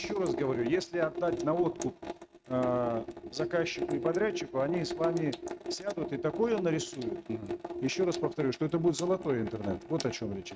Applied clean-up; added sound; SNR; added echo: neural mask model RNNoise.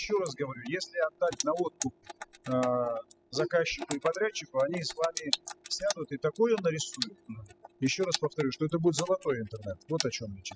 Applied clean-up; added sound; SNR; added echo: classical method spectral subtraction.